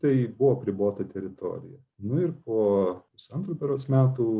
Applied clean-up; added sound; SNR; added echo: none; none; none; none.